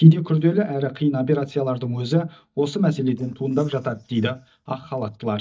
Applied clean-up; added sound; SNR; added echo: neural mask model DeepFilterNet 3.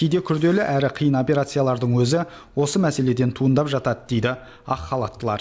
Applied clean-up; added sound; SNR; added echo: none; none; none; none.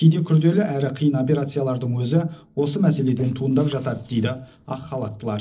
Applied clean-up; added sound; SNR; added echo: neural separator model SepFormer DNS4.